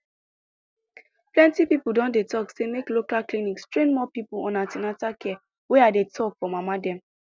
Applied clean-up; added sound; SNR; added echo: none; none; none; none.